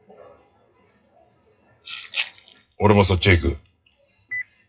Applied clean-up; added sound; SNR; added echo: classical method WPE with log-MMSE.